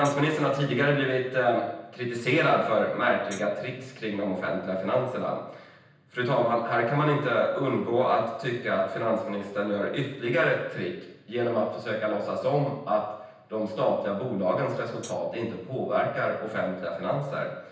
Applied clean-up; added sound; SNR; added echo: none; Hi-hat; 19 dB; reverberation time 0.9 s.